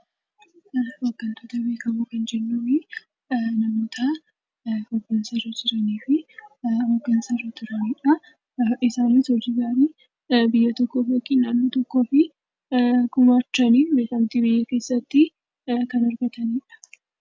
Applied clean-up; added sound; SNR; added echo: none; none; none; none.